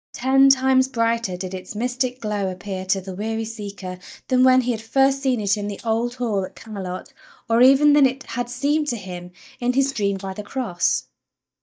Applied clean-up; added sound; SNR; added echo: neural mask model DeepFilterNet 3.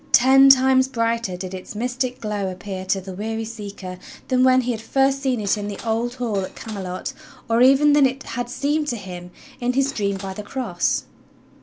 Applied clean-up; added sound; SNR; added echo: none; Cutlery, silverware / Dishes, pots, and pans; 20 dB; none.